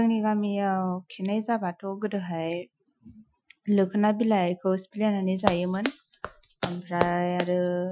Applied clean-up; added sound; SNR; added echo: classical method Wiener filter.